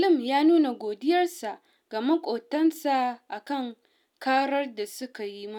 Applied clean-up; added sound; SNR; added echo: none; none; none; none.